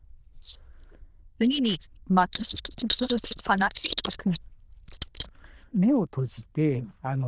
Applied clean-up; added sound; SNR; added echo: neural diffusion model UNIVERSE++.